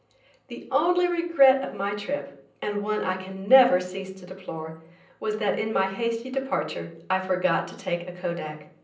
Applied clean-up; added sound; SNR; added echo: none; none; none; reverberation time 0.6 s.